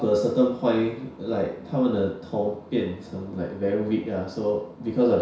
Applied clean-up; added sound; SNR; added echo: none; none; none; reverberation time 0.6 s.